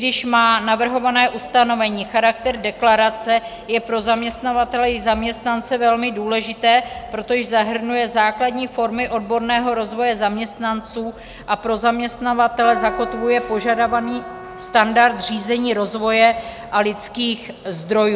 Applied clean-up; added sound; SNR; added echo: none; Keyboard (musical); 13 dB; none.